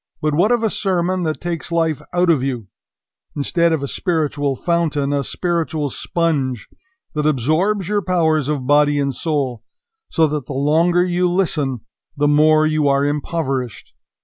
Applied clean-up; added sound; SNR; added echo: none; none; none; none.